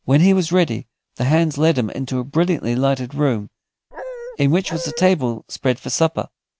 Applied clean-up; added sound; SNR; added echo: none; Dog; 11 dB; none.